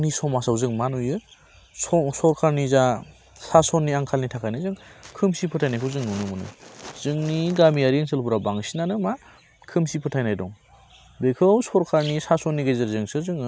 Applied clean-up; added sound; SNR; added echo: none; none; none; none.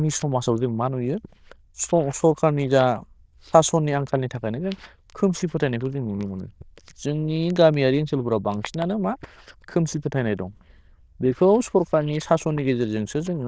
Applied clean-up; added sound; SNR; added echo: neural diffusion model UNIVERSE++.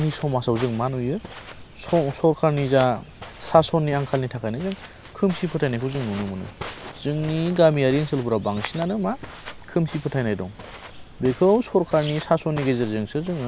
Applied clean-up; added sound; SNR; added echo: none; Walk, footsteps; 16 dB; none.